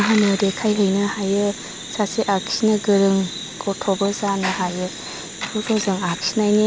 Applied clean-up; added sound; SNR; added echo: none; Coin (dropping); 19 dB; none.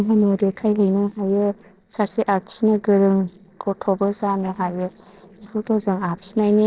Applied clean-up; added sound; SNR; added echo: neural separator model SepFormer DNS4.